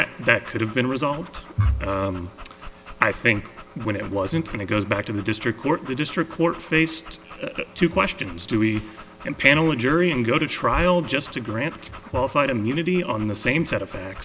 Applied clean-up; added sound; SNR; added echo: none; Dog; 19 dB; none.